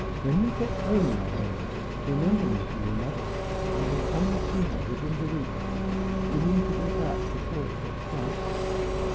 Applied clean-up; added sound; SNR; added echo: none; Engine; -1 dB; none.